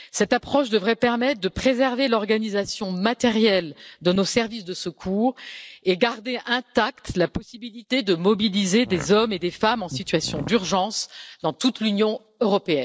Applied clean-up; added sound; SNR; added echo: neural separator model SepFormer DNS4.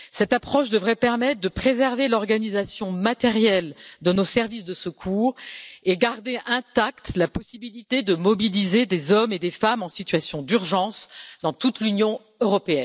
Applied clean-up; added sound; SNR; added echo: none; none; none; none.